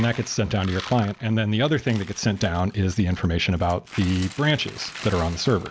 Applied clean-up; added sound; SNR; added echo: none; Coin (dropping); 18 dB; none.